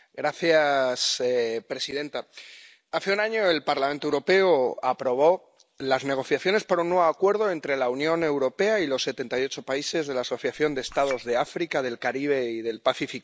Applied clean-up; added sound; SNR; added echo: none; Chink, clink; 18 dB; none.